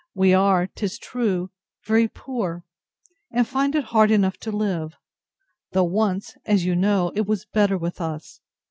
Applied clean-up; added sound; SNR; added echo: none; none; none; none.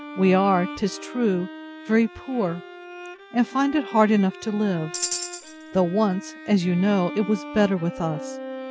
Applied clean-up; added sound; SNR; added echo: none; Tambourine + Bowed string instrument; 12 dB; none.